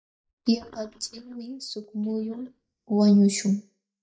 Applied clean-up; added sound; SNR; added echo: neural mask model DeepFilterNet 3.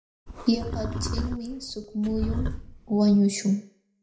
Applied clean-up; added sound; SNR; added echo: none; Livestock, farm animals, working animals; 5 dB; reverberation time 0.5 s.